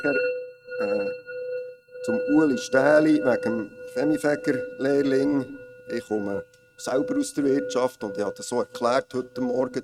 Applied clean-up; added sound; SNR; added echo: neural mask model RNNoise.